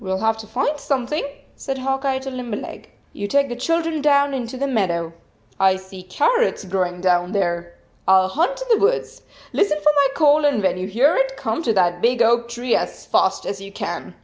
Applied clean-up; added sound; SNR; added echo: none; none; none; none.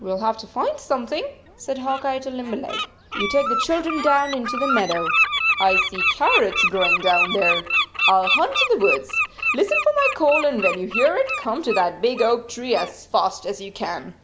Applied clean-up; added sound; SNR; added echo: none; Bird; 2 dB; none.